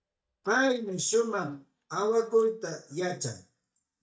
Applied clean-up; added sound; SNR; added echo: neural mask model DeepFilterNet 3.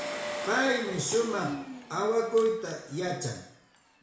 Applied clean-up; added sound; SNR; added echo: none; Engine; 10 dB; reverberation time 0.6 s.